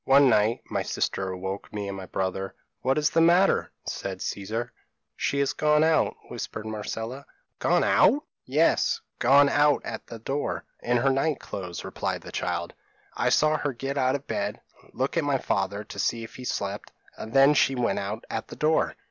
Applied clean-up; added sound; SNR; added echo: none; none; none; none.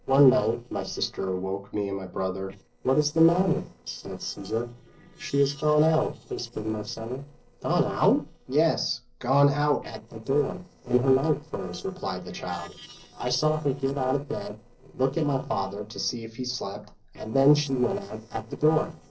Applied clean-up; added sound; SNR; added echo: neural separator model SepFormer DNS4.